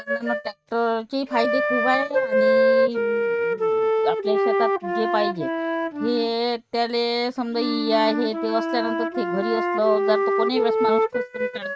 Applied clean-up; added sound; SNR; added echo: neural mask model RNNoise.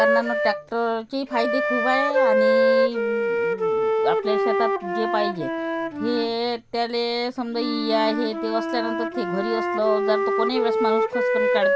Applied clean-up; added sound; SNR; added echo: none; Wind instrument, woodwind instrument; -3 dB; none.